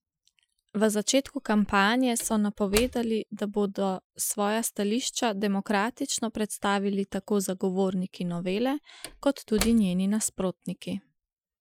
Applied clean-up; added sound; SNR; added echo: classical method Wiener filter.